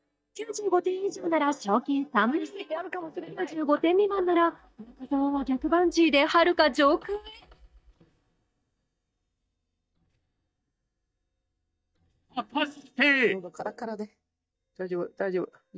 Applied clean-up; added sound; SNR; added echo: neural mask model DeepFilterNet 3.